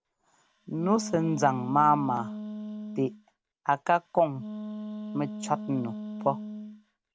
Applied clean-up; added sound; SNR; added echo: none; Wind instrument, woodwind instrument; 9 dB; none.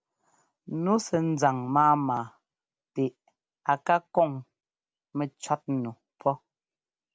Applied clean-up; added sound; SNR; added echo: none; none; none; none.